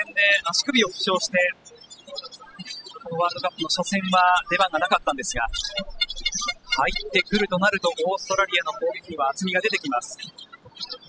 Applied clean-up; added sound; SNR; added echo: classical method spectral subtraction.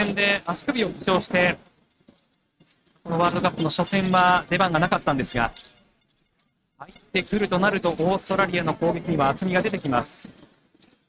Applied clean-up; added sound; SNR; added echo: neural mask model RNNoise.